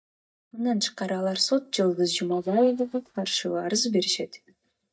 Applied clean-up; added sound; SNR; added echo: neural mask model DeepFilterNet 3.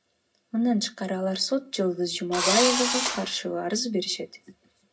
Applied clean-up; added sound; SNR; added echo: none; Engine / Drill; -2 dB; reverberation time 0.2 s.